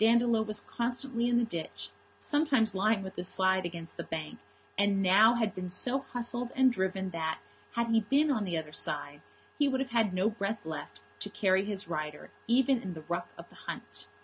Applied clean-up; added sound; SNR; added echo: none; none; none; none.